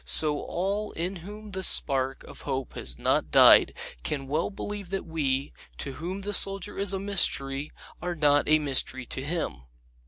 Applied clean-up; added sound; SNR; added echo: none; none; none; none.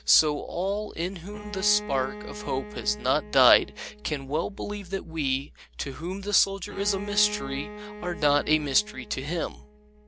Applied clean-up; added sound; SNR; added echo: none; Bowed string instrument; 15 dB; none.